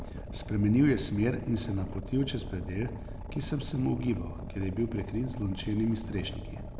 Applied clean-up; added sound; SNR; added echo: none; Boat, Water vehicle; 9 dB; none.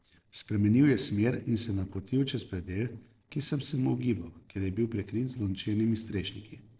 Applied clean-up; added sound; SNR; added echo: neural separator model SepFormer DNS4.